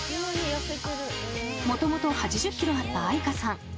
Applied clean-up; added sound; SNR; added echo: none; none; none; none.